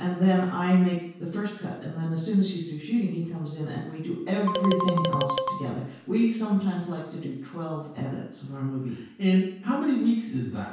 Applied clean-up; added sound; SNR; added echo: none; Marimba, xylophone; 2 dB; reverberation time 0.6 s.